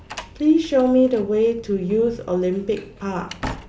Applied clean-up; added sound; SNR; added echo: none; Slam; 17 dB; none.